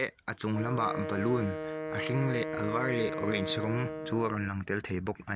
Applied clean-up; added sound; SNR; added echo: none; Wind instrument, woodwind instrument; 6 dB; none.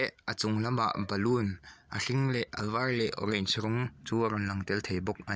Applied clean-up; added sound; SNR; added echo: none; none; none; none.